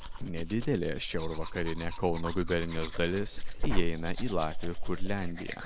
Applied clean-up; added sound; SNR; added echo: none; Domestic sounds, home sounds; -3 dB; none.